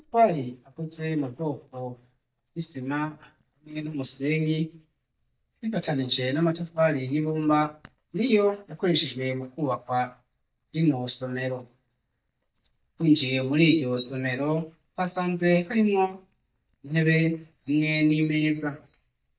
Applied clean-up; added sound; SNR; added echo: neural mask model DeepFilterNet 3.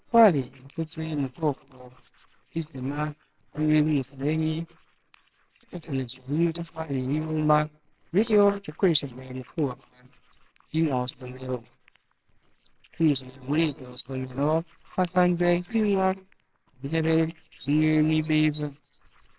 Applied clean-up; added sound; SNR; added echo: neural separator model SepFormer WHAMR!.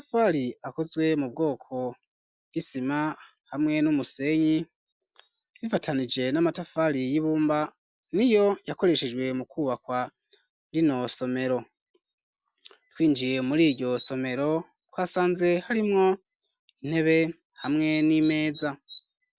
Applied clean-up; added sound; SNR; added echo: none; none; none; none.